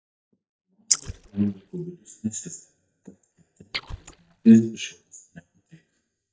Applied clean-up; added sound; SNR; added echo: neural mask model DeepFilterNet 3.